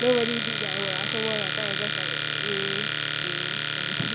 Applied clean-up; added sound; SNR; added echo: none; Domestic sounds, home sounds; -5 dB; none.